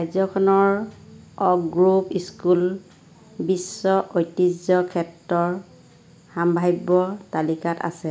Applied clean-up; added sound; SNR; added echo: none; none; none; none.